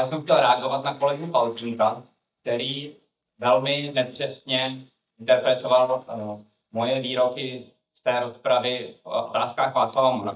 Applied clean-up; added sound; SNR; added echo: neural mask model DeepFilterNet 3.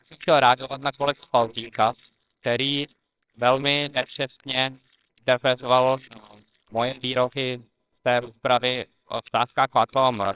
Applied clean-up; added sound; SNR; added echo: neural separator model SepFormer WHAMR!.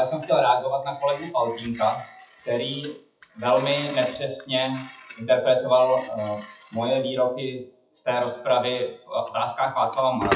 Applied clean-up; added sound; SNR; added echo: classical method WPE with log-MMSE.